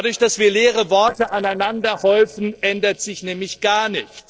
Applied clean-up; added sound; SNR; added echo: neural separator model SepFormer DNS4.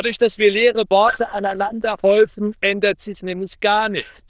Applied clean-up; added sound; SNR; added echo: neural diffusion model UNIVERSE++.